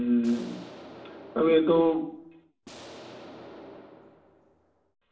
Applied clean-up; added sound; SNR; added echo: none; Explosion; 18 dB; reverberation time 0.6 s.